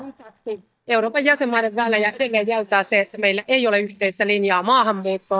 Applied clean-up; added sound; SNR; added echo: neural mask model DeepFilterNet 3.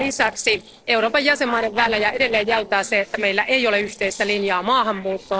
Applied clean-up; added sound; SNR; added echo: neural separator model SepFormer DNS4.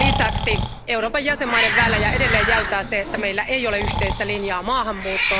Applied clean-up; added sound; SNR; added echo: none; Breathing + Hiss; 1 dB; none.